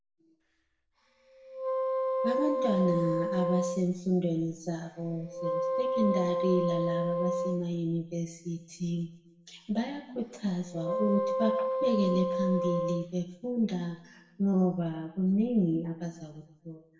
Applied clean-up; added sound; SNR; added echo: none; Wind instrument, woodwind instrument; 1 dB; reverberation time 0.8 s.